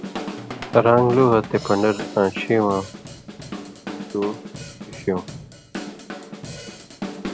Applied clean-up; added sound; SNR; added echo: none; Drum / Drum kit; 11 dB; none.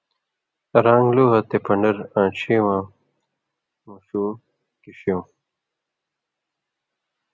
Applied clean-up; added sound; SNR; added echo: none; none; none; none.